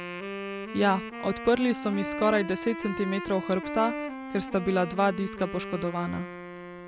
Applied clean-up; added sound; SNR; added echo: none; Wind instrument, woodwind instrument; 8 dB; none.